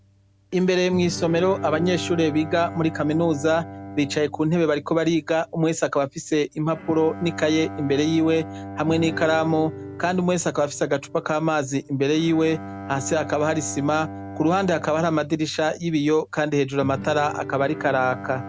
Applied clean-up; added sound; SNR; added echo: none; Bowed string instrument + Guitar; 13 dB; none.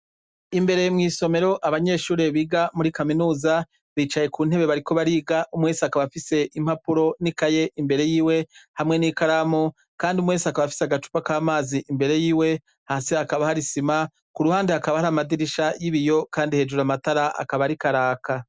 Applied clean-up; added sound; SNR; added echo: none; none; none; none.